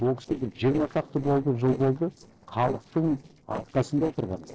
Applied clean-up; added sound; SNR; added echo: neural separator model SepFormer DNS4.